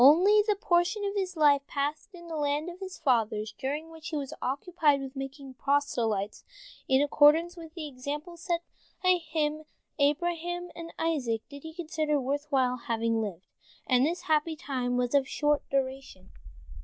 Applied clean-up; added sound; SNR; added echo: none; none; none; none.